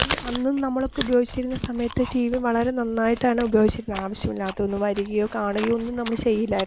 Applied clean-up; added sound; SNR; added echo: none; Chewing, mastication; 12 dB; none.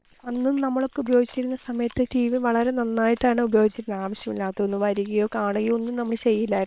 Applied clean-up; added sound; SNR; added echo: neural separator model SepFormer WHAM!.